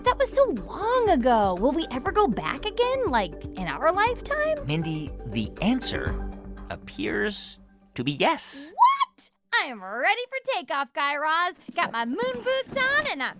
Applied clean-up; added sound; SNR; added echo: none; none; none; none.